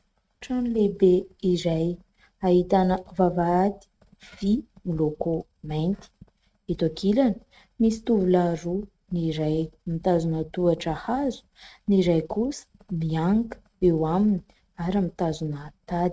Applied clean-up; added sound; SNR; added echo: neural mask model RNNoise.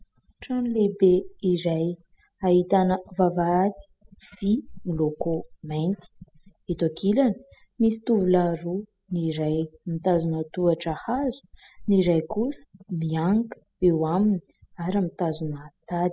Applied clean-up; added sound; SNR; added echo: classical method spectral subtraction.